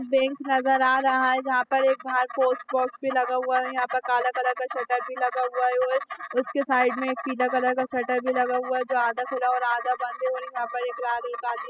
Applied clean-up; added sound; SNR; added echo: classical method spectral subtraction.